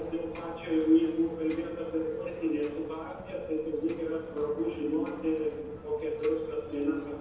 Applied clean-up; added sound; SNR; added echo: none; Ocean; 15 dB; reverberation time 1.1 s.